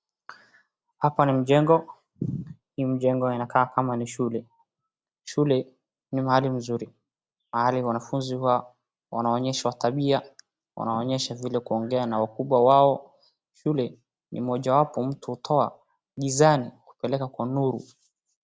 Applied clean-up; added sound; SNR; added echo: none; none; none; none.